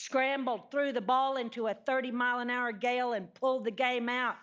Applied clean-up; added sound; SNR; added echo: none; none; none; none.